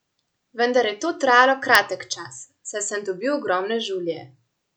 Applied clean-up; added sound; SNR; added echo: none; none; none; none.